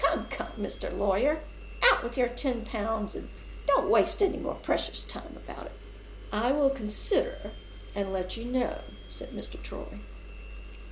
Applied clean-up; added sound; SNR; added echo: none; Engine; 11 dB; none.